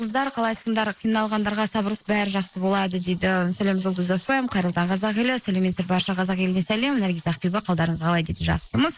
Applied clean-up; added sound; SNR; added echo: neural mask model Resemble Enhance denoiser.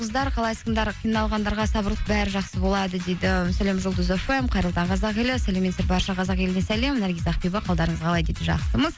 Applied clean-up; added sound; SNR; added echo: none; none; none; none.